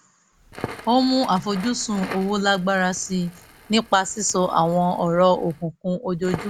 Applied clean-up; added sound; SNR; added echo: none; Crackle; 17 dB; none.